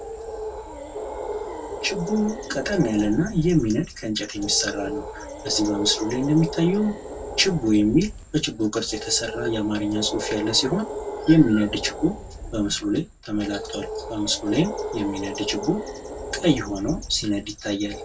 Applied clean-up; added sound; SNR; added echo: none; Animal; 10 dB; reverberation time 0.1 s.